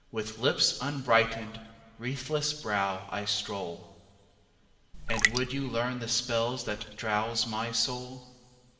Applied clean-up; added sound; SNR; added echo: none; Raindrop; -1 dB; reverberation time 2.2 s.